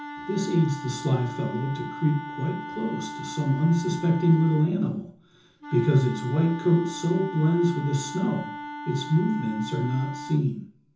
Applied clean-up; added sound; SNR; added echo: none; Wind instrument, woodwind instrument; 12 dB; reverberation time 0.7 s.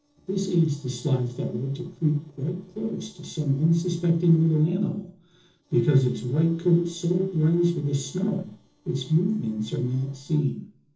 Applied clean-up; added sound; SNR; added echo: neural separator model SepFormer DNS4.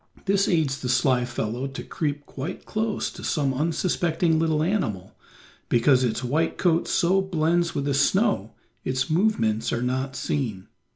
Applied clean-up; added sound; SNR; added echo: none; none; none; none.